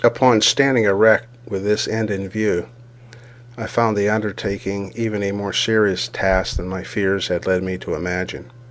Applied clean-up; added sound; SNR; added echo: none; none; none; none.